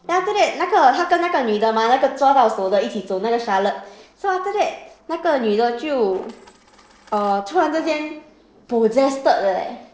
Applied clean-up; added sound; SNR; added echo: neural separator model SepFormer DNS4.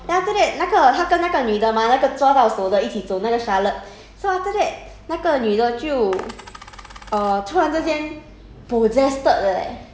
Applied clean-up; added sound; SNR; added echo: none; Coin (dropping); 19 dB; none.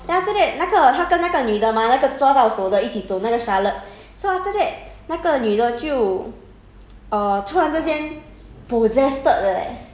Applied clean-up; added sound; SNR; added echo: none; none; none; none.